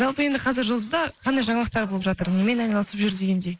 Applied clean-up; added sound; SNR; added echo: neural mask model Resemble Enhance denoiser.